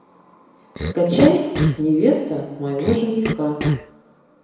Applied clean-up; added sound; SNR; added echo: none; Cough; 5 dB; reverberation time 1.0 s.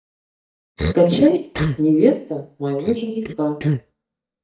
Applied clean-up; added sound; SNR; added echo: neural mask model DeepFilterNet 3.